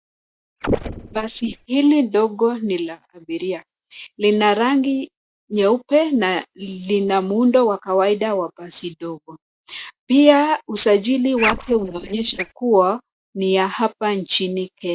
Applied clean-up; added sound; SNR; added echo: neural mask model DeepFilterNet 3.